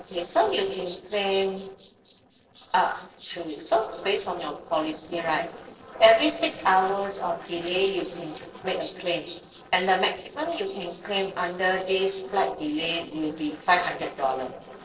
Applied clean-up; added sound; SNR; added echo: neural separator model SepFormer DNS4.